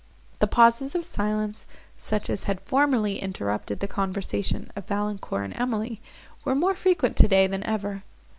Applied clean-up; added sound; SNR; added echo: none; none; none; none.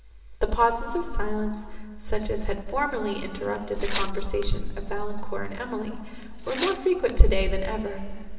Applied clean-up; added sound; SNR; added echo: none; Tearing; 14 dB; reverberation time 2.3 s.